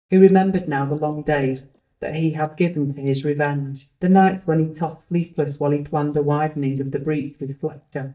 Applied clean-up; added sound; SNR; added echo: neural mask model DeepFilterNet 3.